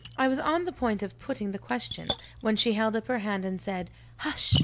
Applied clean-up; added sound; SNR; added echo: none; Splash, splatter; 7 dB; none.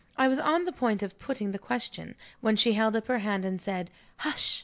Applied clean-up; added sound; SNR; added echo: none; none; none; none.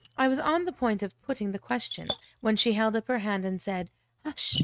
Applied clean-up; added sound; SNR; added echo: neural mask model RNNoise.